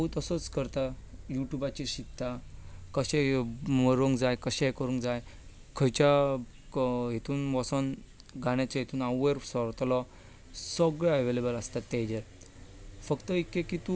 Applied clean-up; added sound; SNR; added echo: none; none; none; none.